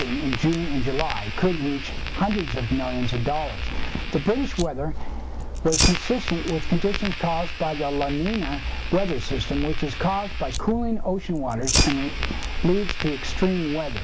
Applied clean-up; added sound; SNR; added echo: none; Fire; 2 dB; none.